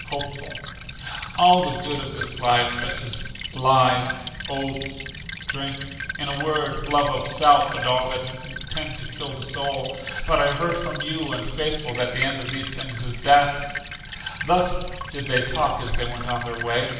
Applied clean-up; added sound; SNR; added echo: none; Stream / Trickle, dribble; 8 dB; reverberation time 1.1 s.